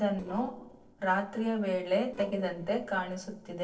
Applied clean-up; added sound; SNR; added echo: neural separator model SepFormer DNS4.